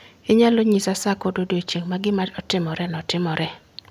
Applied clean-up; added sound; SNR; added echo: none; none; none; none.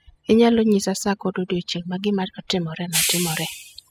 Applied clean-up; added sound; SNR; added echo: classical method spectral subtraction.